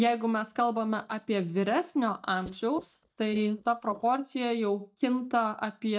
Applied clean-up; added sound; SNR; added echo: neural mask model DeepFilterNet 3.